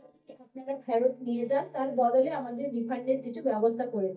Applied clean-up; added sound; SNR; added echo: neural mask model DeepFilterNet 3.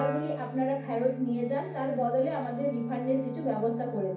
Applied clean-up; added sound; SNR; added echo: none; Wind instrument, woodwind instrument; 10 dB; reverberation time 0.6 s.